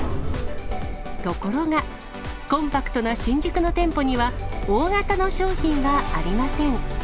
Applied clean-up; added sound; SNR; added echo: none; Sliding door; 2 dB; none.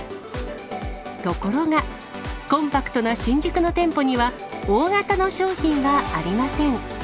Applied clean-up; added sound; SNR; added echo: none; none; none; none.